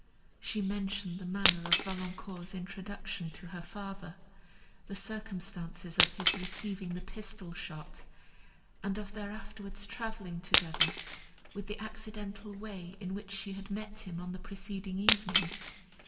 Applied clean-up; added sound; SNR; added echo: none; Shatter; -5 dB; reverberation time 1.4 s.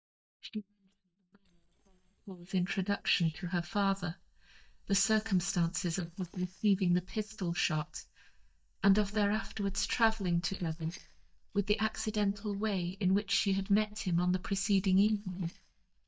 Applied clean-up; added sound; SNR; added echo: neural mask model DeepFilterNet 3.